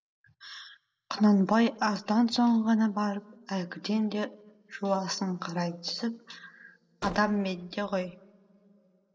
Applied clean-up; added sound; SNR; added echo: neural separator model SepFormer DNS4.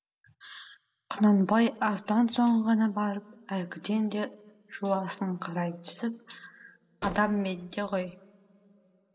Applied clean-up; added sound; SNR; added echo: none; Gunshot, gunfire; 15 dB; reverberation time 0.6 s.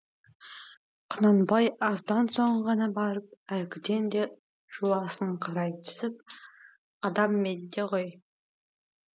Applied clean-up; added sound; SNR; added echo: none; none; none; none.